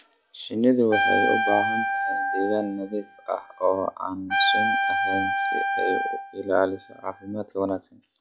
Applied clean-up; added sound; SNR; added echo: classical method log-MMSE.